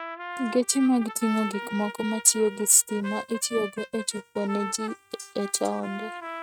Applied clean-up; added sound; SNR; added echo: neural mask model RNNoise.